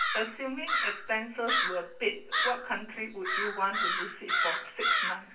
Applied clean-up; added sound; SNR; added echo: none; Crow; -3 dB; reverberation time 0.3 s.